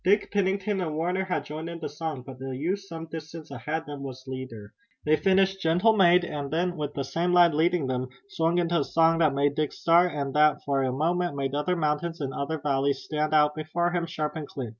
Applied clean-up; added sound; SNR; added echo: none; none; none; none.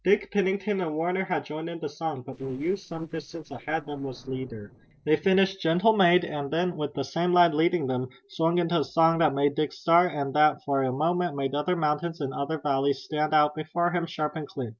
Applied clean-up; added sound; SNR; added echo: neural separator model SepFormer DNS4.